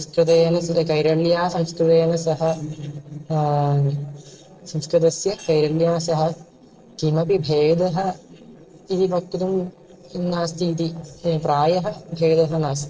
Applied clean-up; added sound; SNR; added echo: neural separator model SepFormer DNS4.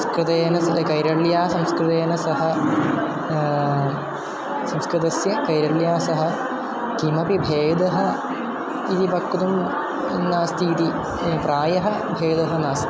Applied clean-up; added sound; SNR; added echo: none; none; none; none.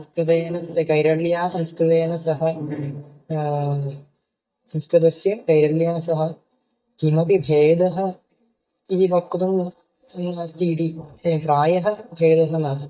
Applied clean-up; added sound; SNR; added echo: neural mask model DeepFilterNet 3.